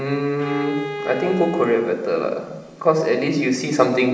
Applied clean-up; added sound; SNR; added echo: none; Bowed string instrument; 11 dB; reverberation time 1.2 s.